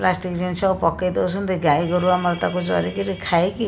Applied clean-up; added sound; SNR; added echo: none; none; none; none.